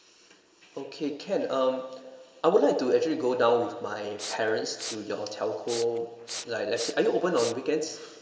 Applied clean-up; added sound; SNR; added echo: none; Respiratory sounds; 11 dB; reverberation time 3.0 s.